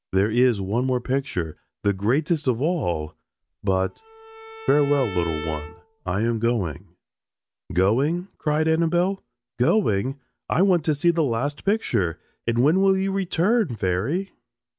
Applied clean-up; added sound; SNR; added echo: none; Bowed string instrument; 14 dB; none.